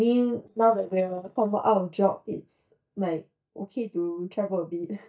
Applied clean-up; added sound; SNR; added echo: neural mask model DeepFilterNet 3.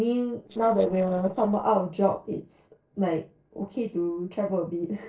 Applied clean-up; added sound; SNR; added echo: neural separator model SepFormer DNS4.